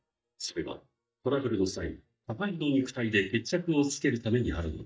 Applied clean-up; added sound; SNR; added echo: neural mask model DeepFilterNet 3.